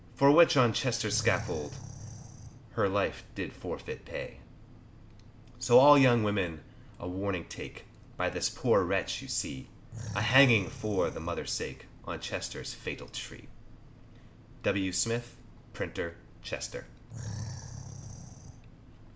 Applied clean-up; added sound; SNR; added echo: none; Animal; 11 dB; none.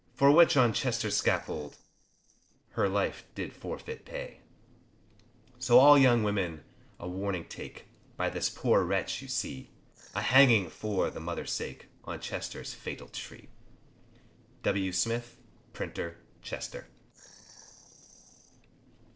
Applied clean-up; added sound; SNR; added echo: neural separator model SepFormer DNS4.